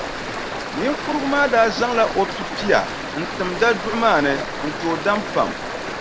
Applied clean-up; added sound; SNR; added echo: none; Stream; 6 dB; none.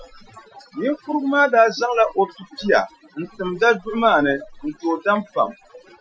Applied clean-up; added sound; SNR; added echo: classical method Wiener filter.